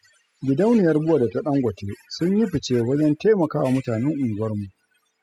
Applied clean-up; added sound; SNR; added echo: classical method spectral subtraction.